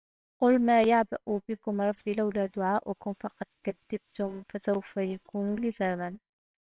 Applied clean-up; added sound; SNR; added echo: neural separator model SepFormer WHAMR!.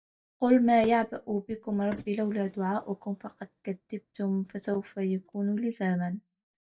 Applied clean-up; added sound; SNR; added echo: neural mask model DeepFilterNet 3.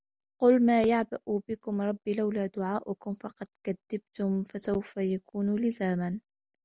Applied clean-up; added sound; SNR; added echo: none; none; none; none.